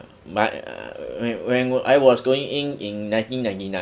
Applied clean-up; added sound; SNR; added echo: none; none; none; none.